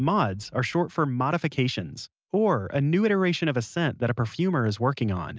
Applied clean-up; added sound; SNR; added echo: none; none; none; none.